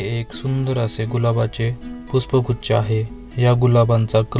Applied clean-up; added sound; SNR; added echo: none; Acoustic guitar; 20 dB; none.